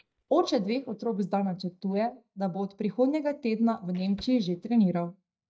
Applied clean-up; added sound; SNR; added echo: neural mask model DeepFilterNet 3.